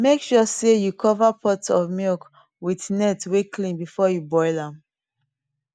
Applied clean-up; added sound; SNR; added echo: none; none; none; none.